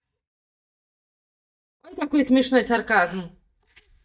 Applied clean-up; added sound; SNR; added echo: neural mask model DeepFilterNet 3.